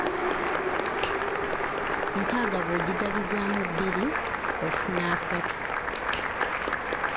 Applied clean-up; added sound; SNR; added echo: none; Subway, metro, underground + Applause; -5 dB; none.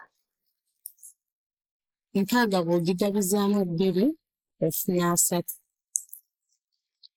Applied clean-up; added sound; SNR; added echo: neural mask model Resemble Enhance denoiser.